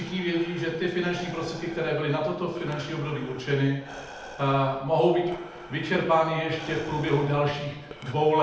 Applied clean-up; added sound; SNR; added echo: none; Breathing; 18 dB; reverberation time 0.8 s.